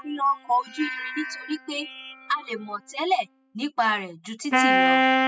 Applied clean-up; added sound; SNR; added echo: classical method spectral subtraction.